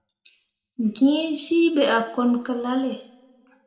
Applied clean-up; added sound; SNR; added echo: none; none; none; reverberation time 0.9 s.